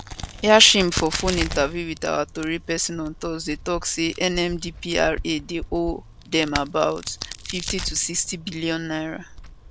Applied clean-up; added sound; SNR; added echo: none; Crack; 10 dB; none.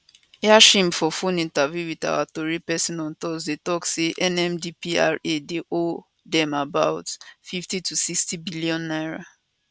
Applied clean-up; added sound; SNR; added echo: none; none; none; none.